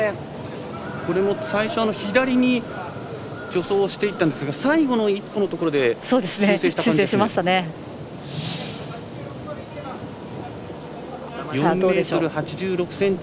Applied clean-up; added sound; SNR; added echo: none; none; none; none.